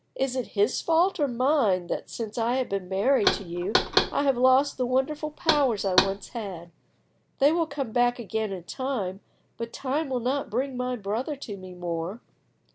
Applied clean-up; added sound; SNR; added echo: none; Knock; 3 dB; none.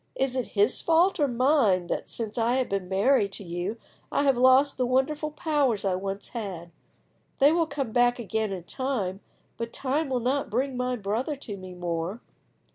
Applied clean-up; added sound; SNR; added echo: none; none; none; none.